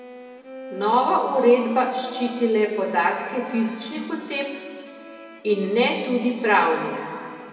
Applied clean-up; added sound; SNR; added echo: none; Bowed string instrument; 18 dB; reverberation time 2.2 s.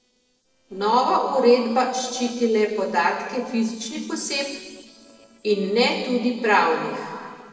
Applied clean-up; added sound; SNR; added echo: neural separator model SepFormer DNS4.